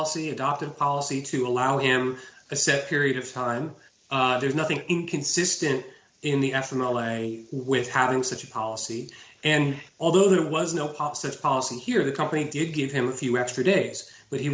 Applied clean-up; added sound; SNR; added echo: none; none; none; none.